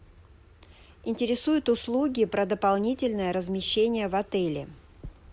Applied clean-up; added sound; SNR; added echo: none; none; none; none.